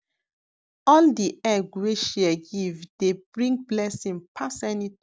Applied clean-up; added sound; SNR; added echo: none; none; none; none.